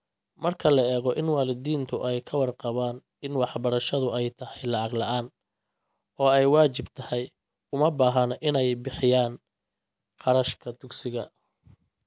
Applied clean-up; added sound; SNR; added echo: none; none; none; none.